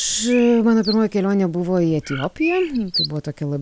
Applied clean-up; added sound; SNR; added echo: none; Bird; 12 dB; none.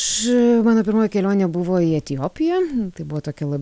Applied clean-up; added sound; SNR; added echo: none; none; none; none.